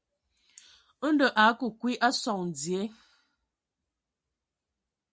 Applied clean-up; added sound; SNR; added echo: none; none; none; none.